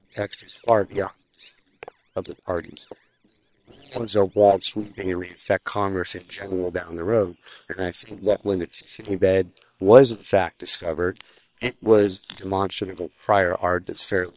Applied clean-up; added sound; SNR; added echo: neural separator model SepFormer WHAM!.